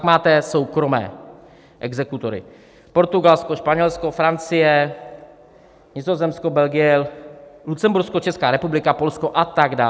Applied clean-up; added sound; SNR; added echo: none; none; none; none.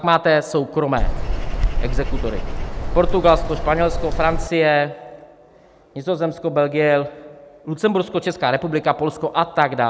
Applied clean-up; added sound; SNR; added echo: none; Bird vocalization, bird call, bird song; 0 dB; none.